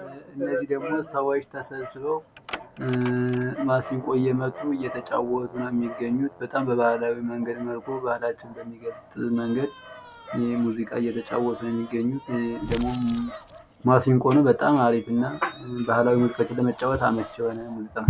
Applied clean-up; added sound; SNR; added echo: none; Dog; 17 dB; none.